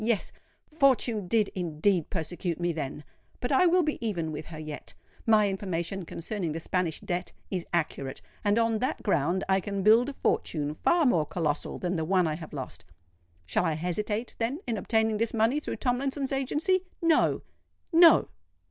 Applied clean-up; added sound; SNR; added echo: none; none; none; none.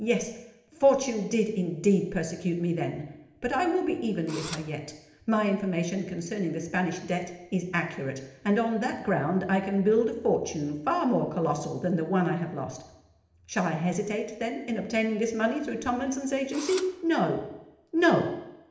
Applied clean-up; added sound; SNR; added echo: none; Engine / Drill; 14 dB; reverberation time 0.8 s.